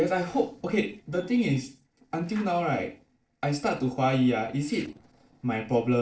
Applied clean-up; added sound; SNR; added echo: neural separator model SepFormer DNS4.